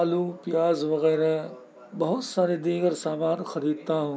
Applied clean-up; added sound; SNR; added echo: none; none; none; none.